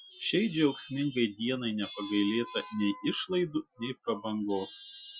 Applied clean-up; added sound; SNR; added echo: classical method Wiener filter.